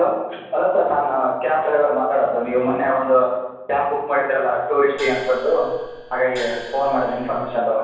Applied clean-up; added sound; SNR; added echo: none; Gong; 17 dB; reverberation time 1.1 s.